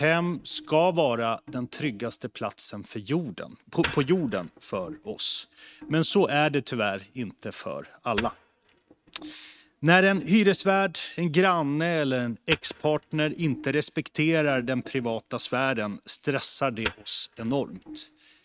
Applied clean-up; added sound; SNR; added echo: neural mask model RNNoise.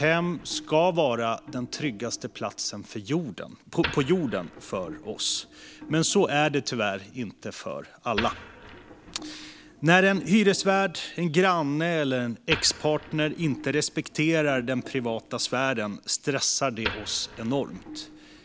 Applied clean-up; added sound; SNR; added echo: none; Wood; 16 dB; none.